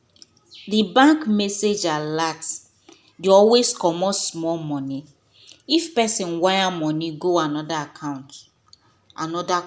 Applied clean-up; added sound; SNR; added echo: none; none; none; none.